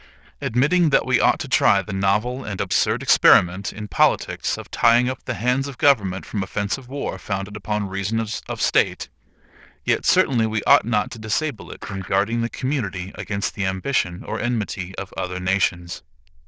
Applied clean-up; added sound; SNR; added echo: neural diffusion model UNIVERSE++.